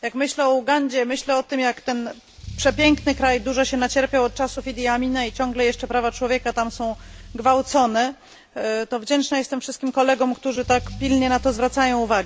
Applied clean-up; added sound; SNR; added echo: none; Engine starting / Accelerating, revving, vroom / Car; 17 dB; none.